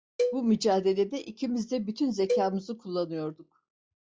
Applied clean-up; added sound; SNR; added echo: classical method log-MMSE.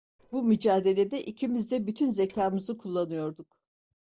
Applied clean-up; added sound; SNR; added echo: neural separator model SepFormer DNS4.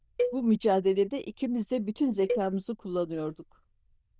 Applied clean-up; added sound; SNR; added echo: neural diffusion model UNIVERSE++.